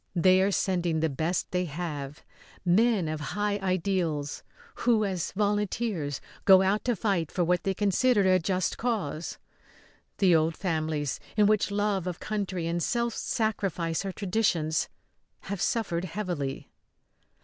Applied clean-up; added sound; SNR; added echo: none; none; none; none.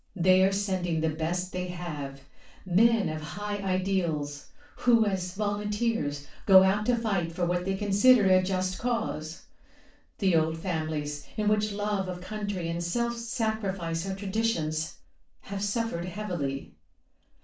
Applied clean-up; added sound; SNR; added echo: none; none; none; reverberation time 0.3 s.